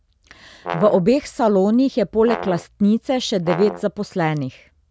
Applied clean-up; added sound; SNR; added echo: none; Brass instrument; 12 dB; none.